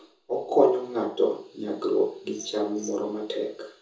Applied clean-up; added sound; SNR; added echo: none; Glass; 18 dB; reverberation time 0.6 s.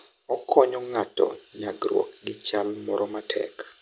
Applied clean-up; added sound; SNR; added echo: none; none; none; none.